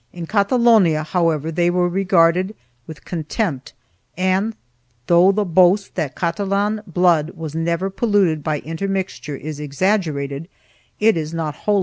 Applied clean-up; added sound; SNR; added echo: none; none; none; none.